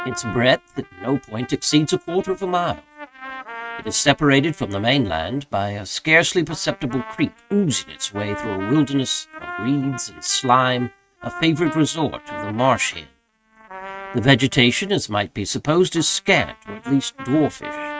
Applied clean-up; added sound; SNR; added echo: neural mask model RNNoise.